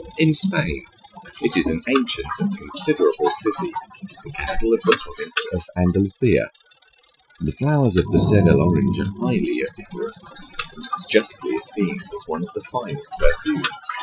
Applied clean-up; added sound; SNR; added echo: classical method Wiener filter.